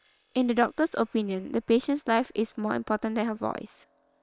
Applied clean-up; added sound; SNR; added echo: neural separator model SepFormer WHAM!.